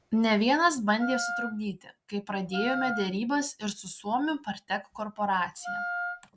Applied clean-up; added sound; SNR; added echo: none; Wind instrument, woodwind instrument; 5 dB; none.